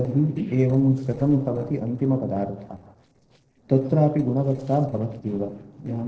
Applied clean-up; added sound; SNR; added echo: neural separator model SepFormer DNS4.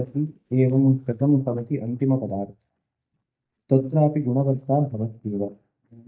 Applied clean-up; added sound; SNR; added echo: neural mask model DeepFilterNet 3.